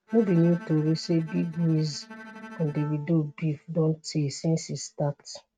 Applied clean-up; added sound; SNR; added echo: neural mask model RNNoise.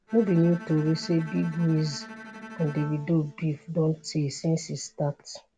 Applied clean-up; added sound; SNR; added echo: none; Bowed string instrument; 17 dB; none.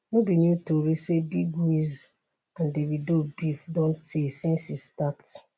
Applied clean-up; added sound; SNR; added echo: none; none; none; none.